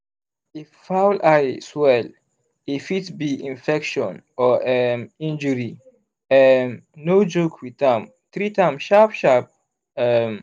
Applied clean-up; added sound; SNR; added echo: none; none; none; none.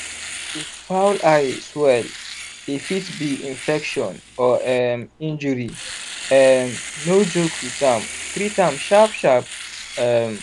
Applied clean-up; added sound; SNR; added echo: none; Domestic sounds, home sounds; 13 dB; none.